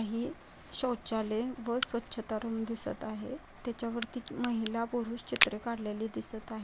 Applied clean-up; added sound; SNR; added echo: none; Crack; -1 dB; none.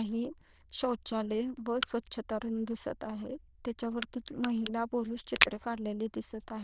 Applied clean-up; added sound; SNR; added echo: neural diffusion model UNIVERSE++.